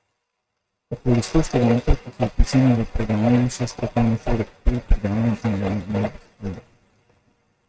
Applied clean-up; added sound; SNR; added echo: neural mask model RNNoise.